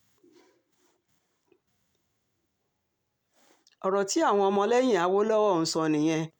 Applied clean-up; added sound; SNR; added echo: none; none; none; none.